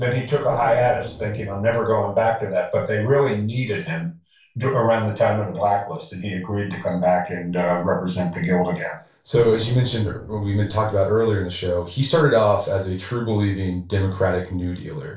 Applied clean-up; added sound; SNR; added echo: neural separator model SepFormer DNS4.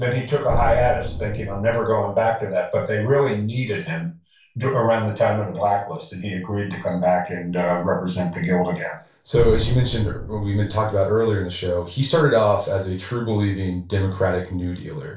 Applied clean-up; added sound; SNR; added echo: none; Drum; 6 dB; reverberation time 0.2 s.